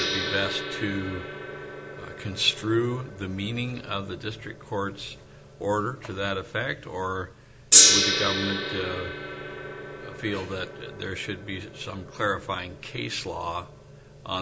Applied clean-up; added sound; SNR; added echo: none; Gong; -2 dB; none.